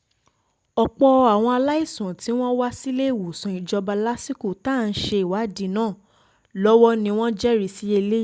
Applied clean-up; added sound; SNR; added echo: none; none; none; none.